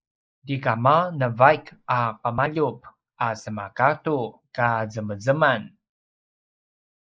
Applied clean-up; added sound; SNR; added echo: neural mask model Resemble Enhance denoiser.